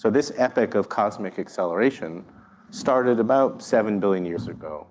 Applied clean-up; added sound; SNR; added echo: none; none; none; none.